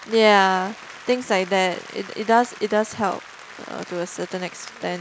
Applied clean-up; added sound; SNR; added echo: none; Applause; 18 dB; none.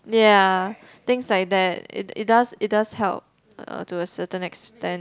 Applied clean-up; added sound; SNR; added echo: none; none; none; none.